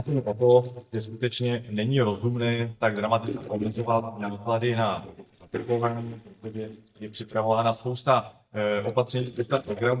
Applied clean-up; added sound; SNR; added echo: neural mask model DeepFilterNet 3.